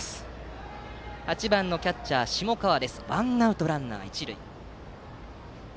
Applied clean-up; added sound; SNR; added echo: none; none; none; none.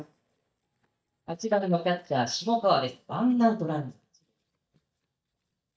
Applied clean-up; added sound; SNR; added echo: neural mask model DeepFilterNet 3.